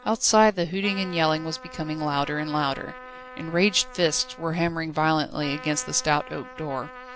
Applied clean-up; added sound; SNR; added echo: none; Trumpet; 17 dB; none.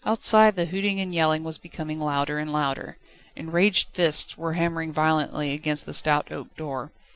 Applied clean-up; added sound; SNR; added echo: none; none; none; none.